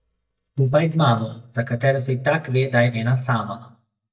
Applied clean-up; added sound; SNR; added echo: neural mask model DeepFilterNet 3.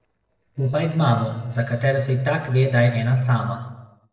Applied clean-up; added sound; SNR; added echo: neural separator model SepFormer DNS4.